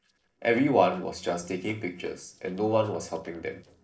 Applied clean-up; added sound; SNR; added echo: neural separator model SepFormer DNS4.